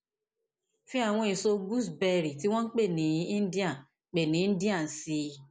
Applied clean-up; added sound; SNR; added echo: none; none; none; none.